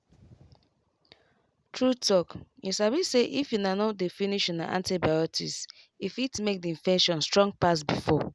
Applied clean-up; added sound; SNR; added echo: none; none; none; none.